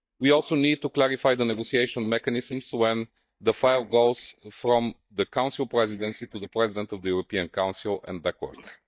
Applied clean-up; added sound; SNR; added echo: neural mask model DeepFilterNet 3.